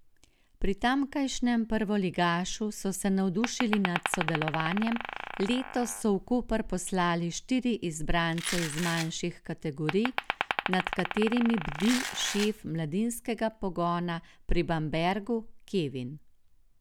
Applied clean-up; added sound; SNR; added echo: none; Glass + Domestic sounds, home sounds; 6 dB; none.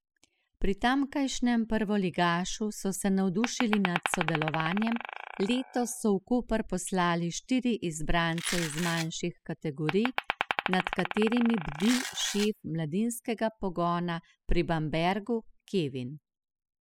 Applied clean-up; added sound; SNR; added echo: classical method spectral subtraction.